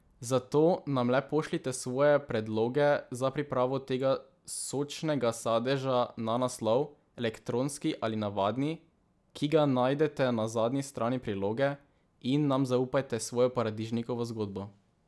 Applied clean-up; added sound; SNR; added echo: none; none; none; none.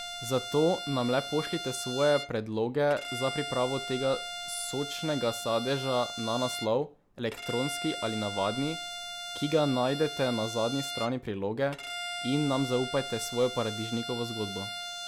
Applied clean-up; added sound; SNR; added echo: none; Bowed string instrument; 8 dB; none.